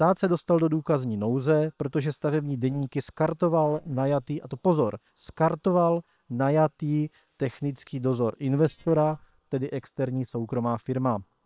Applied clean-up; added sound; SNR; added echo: neural separator model SepFormer WHAM!.